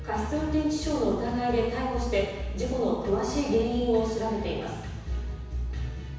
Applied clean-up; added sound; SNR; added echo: none; none; none; reverberation time 1.1 s.